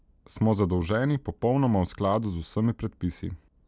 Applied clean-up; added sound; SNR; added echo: none; none; none; none.